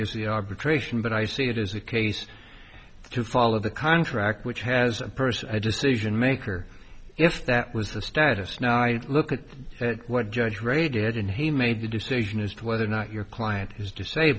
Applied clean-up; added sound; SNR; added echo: none; none; none; none.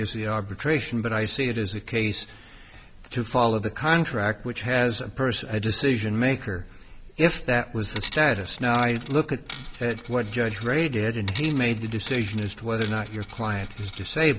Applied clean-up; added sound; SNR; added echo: none; Coin (dropping); 16 dB; none.